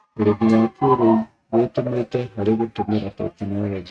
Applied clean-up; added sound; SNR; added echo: neural mask model RNNoise.